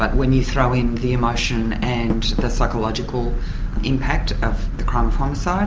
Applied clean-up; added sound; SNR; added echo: none; Door; 17 dB; none.